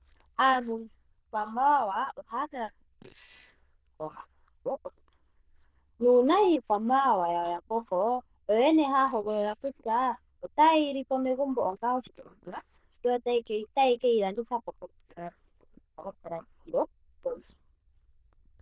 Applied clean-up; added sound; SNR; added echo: neural diffusion model UNIVERSE++.